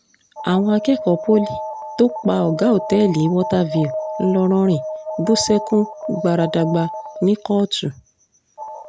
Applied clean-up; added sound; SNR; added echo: none; Alarm; 10 dB; none.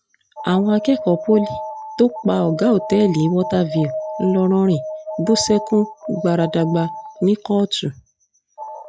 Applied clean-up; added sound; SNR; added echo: classical method log-MMSE.